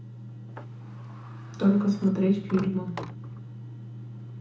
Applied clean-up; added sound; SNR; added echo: none; Sliding door; 17 dB; reverberation time 0.8 s.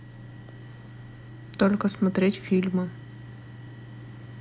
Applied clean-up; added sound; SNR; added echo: none; none; none; none.